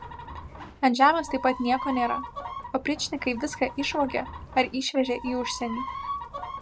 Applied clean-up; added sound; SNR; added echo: none; Chicken, rooster; 10 dB; none.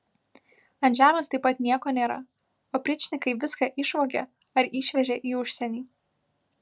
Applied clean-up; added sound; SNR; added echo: none; none; none; none.